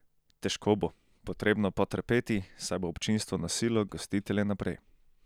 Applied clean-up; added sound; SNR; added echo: none; none; none; none.